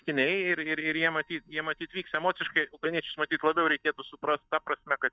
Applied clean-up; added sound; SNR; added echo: neural mask model DeepFilterNet 3.